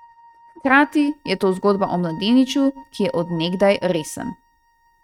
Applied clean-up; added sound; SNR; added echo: neural mask model RNNoise.